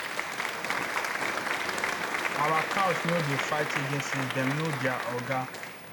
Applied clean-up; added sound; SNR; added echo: none; Applause; -1 dB; none.